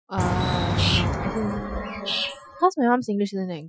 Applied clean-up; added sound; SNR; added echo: classical method Wiener filter.